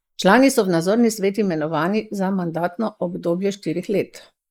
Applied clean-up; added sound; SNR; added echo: neural mask model Resemble Enhance denoiser.